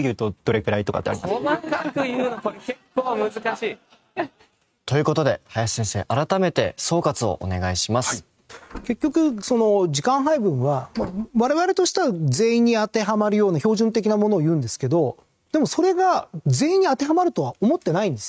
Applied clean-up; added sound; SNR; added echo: neural mask model RNNoise.